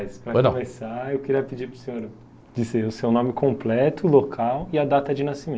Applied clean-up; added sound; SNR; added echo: none; none; none; none.